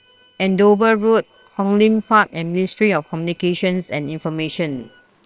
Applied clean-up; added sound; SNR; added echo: neural separator model SepFormer WHAM!.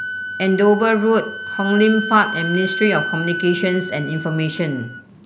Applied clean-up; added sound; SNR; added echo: none; Wind instrument, woodwind instrument; 8 dB; none.